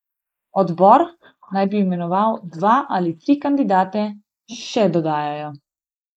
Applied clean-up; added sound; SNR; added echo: neural mask model Resemble Enhance denoiser.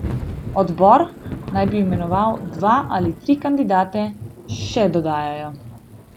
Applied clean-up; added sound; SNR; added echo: none; Thunder / Rain; 11 dB; none.